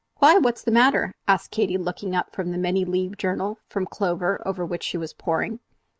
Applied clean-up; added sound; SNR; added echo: none; none; none; none.